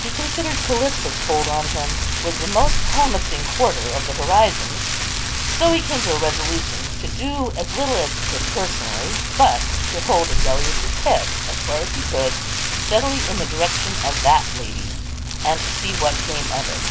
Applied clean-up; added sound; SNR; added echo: none; Rain; -1 dB; none.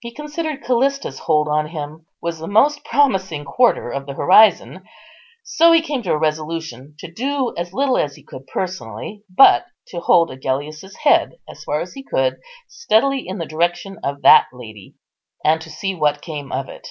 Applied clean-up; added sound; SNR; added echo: none; none; none; none.